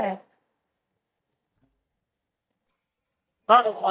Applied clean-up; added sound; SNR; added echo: neural mask model DeepFilterNet 3.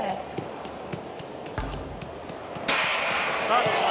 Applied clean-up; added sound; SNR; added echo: none; Run + Thump, thud; 11 dB; none.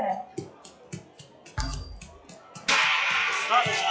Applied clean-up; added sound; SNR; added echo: classical method log-MMSE.